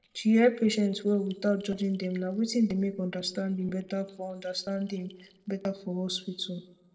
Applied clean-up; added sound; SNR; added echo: neural separator model SepFormer DNS4.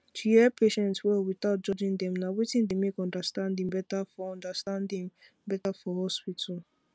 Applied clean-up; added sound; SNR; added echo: none; none; none; none.